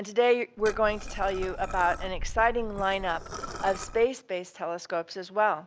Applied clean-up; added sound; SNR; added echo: none; Liquid; 8 dB; none.